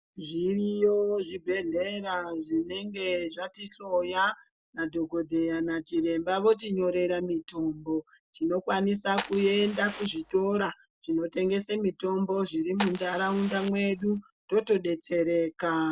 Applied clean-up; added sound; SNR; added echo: none; Fire; 10 dB; none.